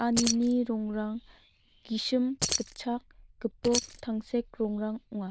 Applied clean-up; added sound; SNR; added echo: neural diffusion model UNIVERSE++.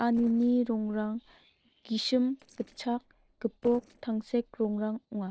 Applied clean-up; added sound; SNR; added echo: neural separator model SepFormer DNS4.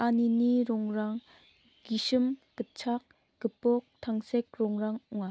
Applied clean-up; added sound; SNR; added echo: none; none; none; none.